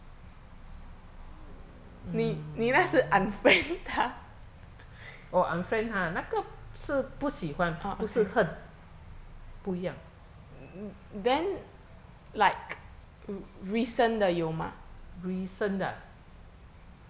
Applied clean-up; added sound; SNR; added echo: none; none; none; none.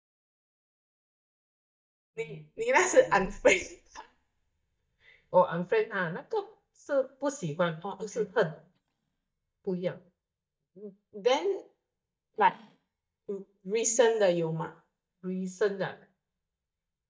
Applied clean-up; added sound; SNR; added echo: neural mask model DeepFilterNet 3.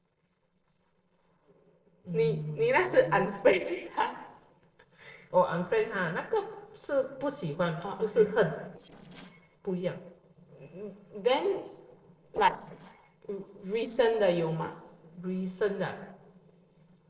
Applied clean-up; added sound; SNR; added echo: neural separator model SepFormer DNS4.